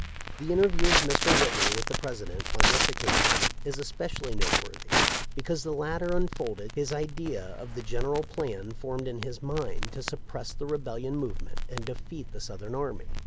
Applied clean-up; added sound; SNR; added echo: none; Crackle; -4 dB; none.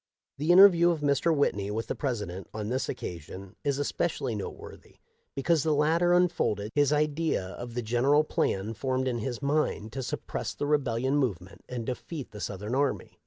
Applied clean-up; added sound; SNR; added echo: none; none; none; none.